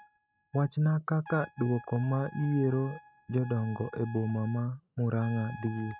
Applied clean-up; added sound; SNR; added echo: neural mask model RNNoise.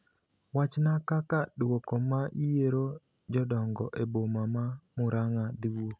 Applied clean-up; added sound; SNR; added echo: none; none; none; none.